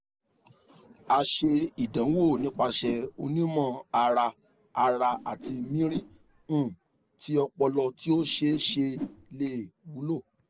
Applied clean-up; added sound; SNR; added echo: none; Whoosh, swoosh, swish; 13 dB; none.